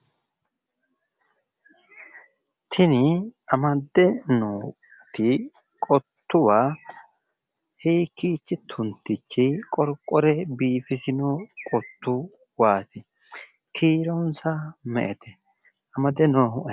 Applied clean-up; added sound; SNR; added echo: none; none; none; none.